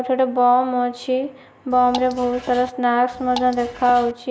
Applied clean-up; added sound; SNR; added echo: none; Drip / Water; 15 dB; none.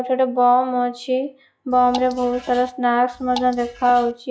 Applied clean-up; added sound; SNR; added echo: classical method log-MMSE.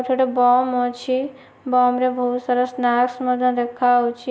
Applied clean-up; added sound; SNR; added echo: none; none; none; none.